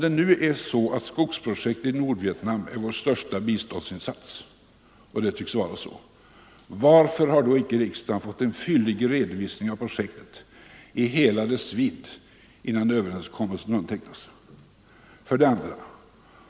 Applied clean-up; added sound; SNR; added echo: none; none; none; none.